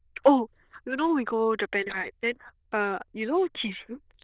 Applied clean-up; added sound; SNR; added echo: neural diffusion model UNIVERSE++.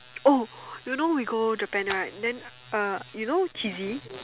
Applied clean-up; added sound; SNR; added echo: none; Clapping; 11 dB; none.